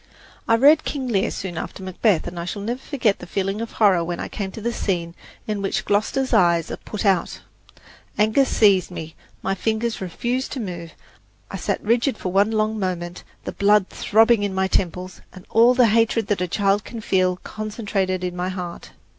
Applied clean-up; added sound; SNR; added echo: none; none; none; none.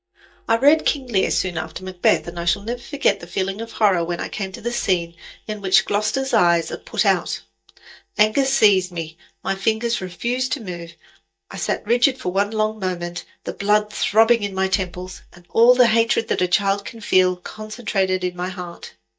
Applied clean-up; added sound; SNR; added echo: neural mask model DeepFilterNet 3.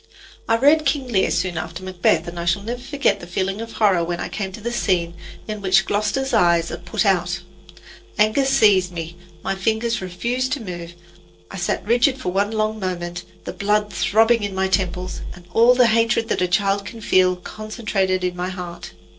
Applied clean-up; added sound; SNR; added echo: neural separator model SepFormer DNS4.